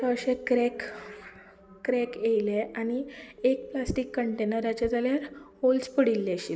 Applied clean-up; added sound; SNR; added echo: none; Telephone; 19 dB; none.